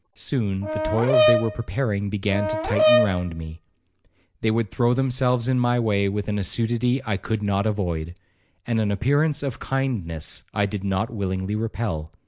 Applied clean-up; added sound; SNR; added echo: none; Brass instrument; -1 dB; none.